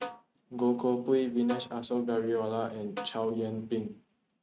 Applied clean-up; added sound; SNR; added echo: neural mask model RNNoise.